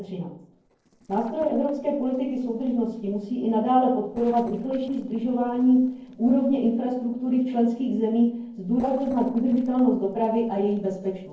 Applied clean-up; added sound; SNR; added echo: neural separator model SepFormer DNS4.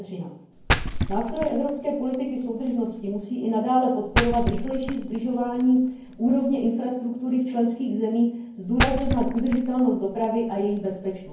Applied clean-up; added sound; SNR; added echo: none; Splash, splatter; 5 dB; reverberation time 0.9 s.